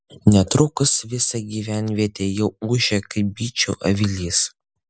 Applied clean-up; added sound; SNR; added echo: none; none; none; none.